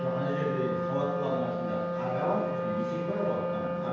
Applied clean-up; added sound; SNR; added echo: none; Wind instrument, woodwind instrument; -1 dB; reverberation time 0.8 s.